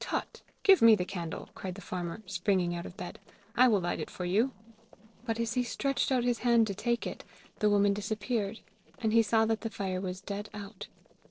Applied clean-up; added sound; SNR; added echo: neural separator model SepFormer DNS4.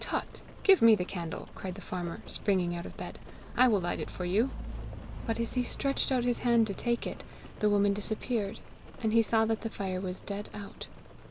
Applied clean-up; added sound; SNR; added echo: none; Rain; 14 dB; none.